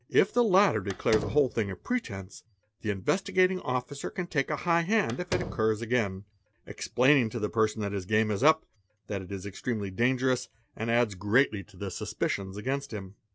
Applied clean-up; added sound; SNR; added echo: none; Slam; 10 dB; none.